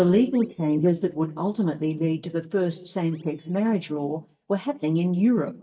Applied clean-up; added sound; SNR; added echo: neural mask model DeepFilterNet 3.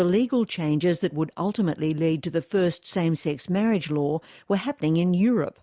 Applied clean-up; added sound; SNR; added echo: none; none; none; none.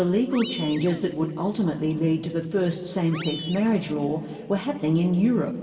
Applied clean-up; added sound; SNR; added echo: none; Animal; 17 dB; reverberation time 2.6 s.